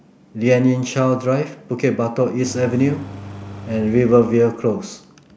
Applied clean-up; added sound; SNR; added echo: none; Engine; 17 dB; none.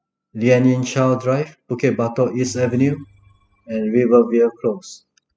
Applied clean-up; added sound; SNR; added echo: classical method spectral subtraction.